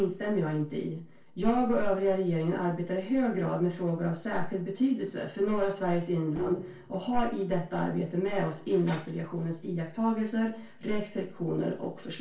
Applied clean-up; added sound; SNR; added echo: neural separator model SepFormer DNS4.